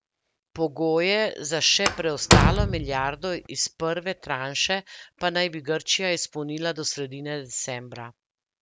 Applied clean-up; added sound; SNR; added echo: none; Slam; -4 dB; none.